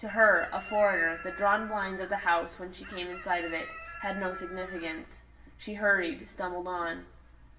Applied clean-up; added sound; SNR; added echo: none; Chicken, rooster; 13 dB; reverberation time 0.6 s.